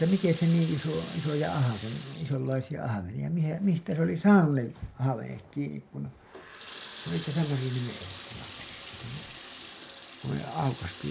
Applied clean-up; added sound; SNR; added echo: none; Water tap, faucet; 8 dB; none.